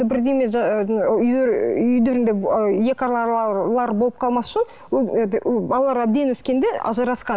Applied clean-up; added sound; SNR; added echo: none; none; none; none.